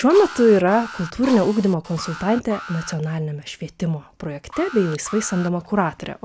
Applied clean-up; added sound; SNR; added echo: none; Alarm + Drill; 15 dB; none.